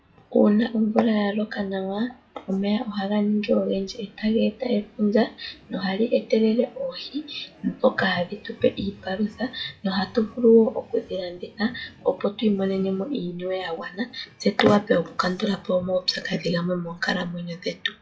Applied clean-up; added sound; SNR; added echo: classical method WPE with log-MMSE.